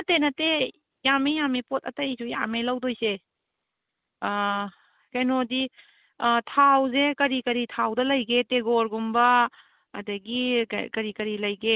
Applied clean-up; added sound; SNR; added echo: none; none; none; none.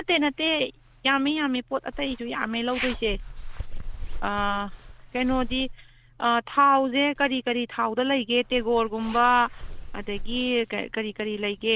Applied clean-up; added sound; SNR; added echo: none; Zipper (clothing); 10 dB; none.